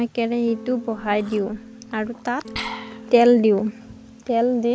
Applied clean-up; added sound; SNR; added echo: none; Liquid + Electric guitar / Strum; 15 dB; none.